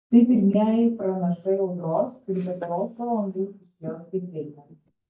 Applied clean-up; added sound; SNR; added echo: neural mask model DeepFilterNet 3.